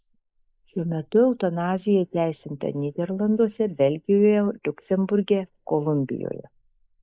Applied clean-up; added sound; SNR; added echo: neural mask model Resemble Enhance denoiser.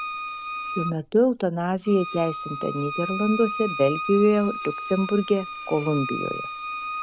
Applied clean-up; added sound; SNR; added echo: none; Bowed string instrument; 8 dB; none.